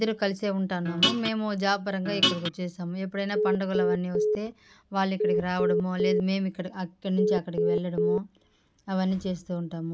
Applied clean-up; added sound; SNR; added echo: none; Guitar + Telephone; -2 dB; none.